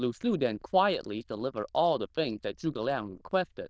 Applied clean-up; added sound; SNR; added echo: neural diffusion model UNIVERSE++.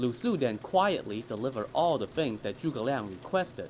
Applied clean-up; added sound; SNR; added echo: none; Truck; 19 dB; none.